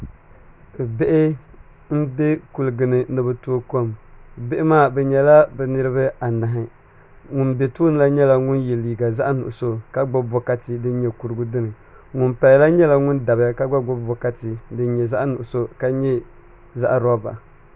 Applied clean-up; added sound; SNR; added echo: none; none; none; none.